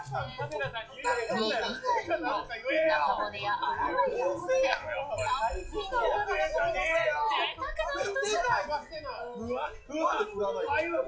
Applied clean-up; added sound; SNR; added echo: classical method WPE with log-MMSE.